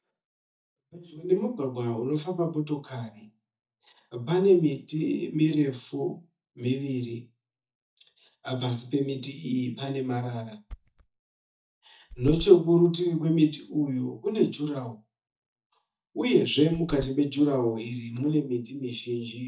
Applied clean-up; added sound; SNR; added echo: neural mask model DeepFilterNet 3.